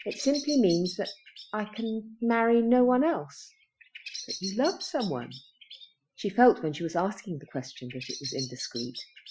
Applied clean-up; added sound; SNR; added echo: classical method Wiener filter.